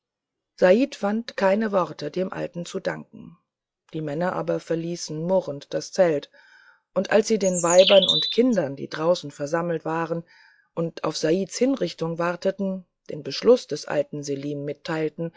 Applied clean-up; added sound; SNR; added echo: classical method log-MMSE.